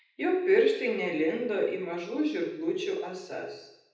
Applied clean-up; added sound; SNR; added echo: none; none; none; reverberation time 0.8 s.